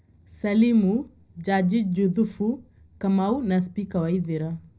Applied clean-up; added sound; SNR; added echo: none; none; none; reverberation time 0.4 s.